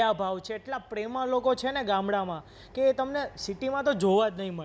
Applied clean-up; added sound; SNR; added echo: none; none; none; none.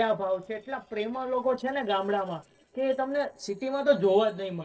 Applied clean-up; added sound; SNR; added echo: neural separator model SepFormer DNS4.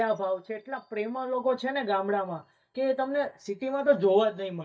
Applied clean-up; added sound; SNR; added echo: neural mask model DeepFilterNet 3.